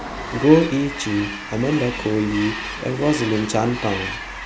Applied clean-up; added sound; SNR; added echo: none; Train; 10 dB; none.